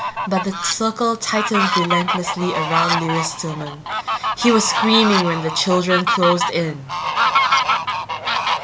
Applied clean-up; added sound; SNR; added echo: none; Fowl; 0 dB; none.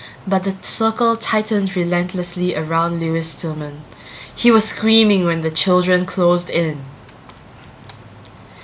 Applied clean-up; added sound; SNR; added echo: none; none; none; none.